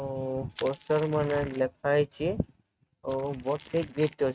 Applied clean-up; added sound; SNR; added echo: neural mask model RNNoise.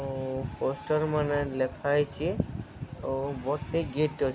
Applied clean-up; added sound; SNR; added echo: none; none; none; none.